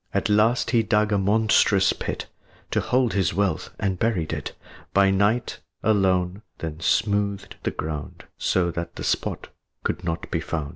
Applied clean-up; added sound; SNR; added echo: none; none; none; none.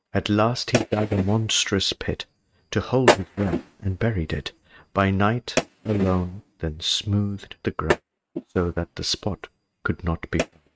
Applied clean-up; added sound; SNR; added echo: neural mask model RNNoise.